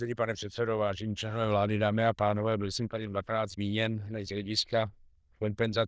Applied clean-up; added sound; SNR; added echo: neural diffusion model UNIVERSE++.